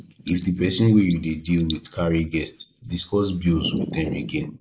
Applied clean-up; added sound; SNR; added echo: neural mask model Resemble Enhance denoiser.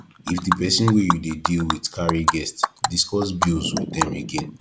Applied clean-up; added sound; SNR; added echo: none; Animal; 3 dB; none.